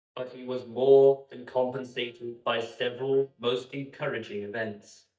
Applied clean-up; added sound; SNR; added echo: neural mask model DeepFilterNet 3.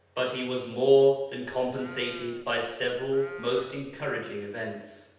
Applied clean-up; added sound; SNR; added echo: none; Livestock, farm animals, working animals; 20 dB; reverberation time 0.9 s.